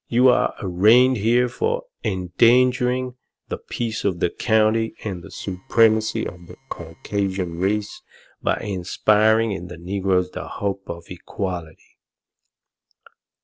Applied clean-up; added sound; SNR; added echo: neural separator model SepFormer DNS4.